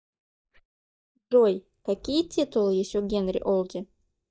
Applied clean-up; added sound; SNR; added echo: neural mask model DeepFilterNet 3.